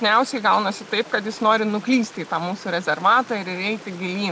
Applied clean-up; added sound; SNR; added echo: none; Stream; 20 dB; none.